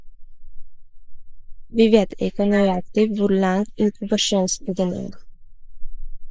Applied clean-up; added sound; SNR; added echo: neural mask model Resemble Enhance denoiser.